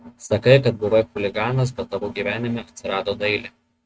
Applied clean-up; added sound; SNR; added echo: neural mask model RNNoise.